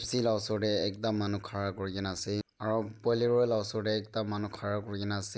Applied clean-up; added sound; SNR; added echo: none; none; none; none.